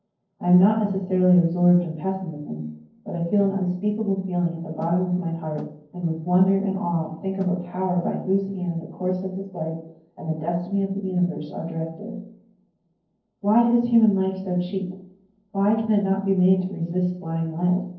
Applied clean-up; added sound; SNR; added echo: neural separator model SepFormer DNS4.